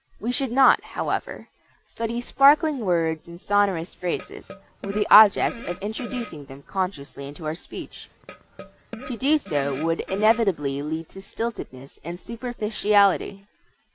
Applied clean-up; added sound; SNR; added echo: none; Fart; 15 dB; none.